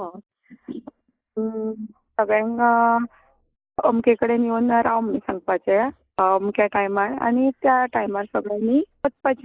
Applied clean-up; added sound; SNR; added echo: neural mask model Resemble Enhance denoiser.